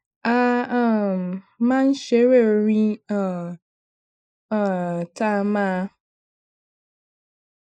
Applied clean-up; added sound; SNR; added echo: neural mask model Resemble Enhance denoiser.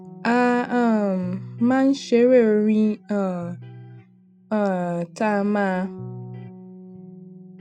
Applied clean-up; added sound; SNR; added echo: none; Electric guitar + Bass guitar; 18 dB; none.